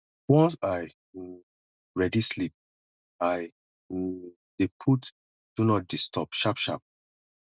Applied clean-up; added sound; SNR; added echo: none; none; none; none.